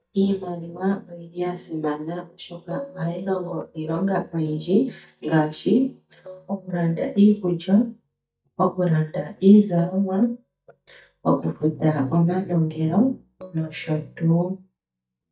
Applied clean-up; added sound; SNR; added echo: neural mask model DeepFilterNet 3.